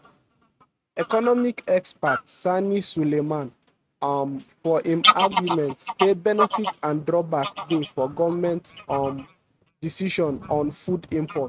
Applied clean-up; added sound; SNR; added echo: neural mask model RNNoise.